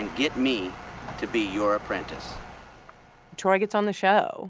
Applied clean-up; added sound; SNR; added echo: none; none; none; none.